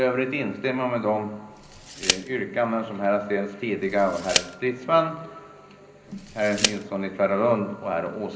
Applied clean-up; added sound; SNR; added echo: none; Tick; 7 dB; reverberation time 0.5 s.